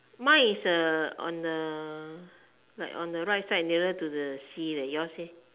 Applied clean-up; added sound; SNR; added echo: none; none; none; none.